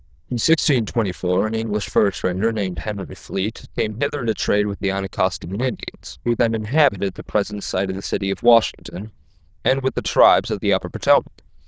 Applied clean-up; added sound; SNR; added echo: neural diffusion model UNIVERSE++.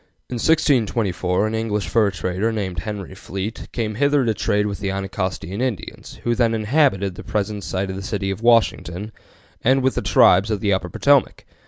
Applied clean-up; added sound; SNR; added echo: none; none; none; none.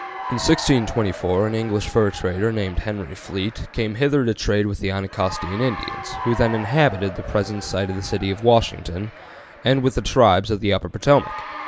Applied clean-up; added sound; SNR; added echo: none; Applause / Cheering; 14 dB; none.